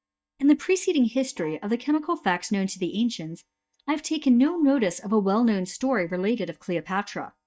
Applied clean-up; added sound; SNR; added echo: neural mask model DeepFilterNet 3.